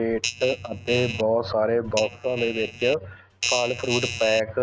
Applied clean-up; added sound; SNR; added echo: neural mask model RNNoise.